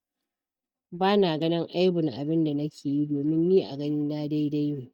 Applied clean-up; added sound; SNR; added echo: neural mask model DeepFilterNet 3.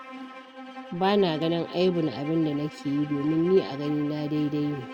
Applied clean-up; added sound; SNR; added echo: none; Bowed string instrument; 15 dB; none.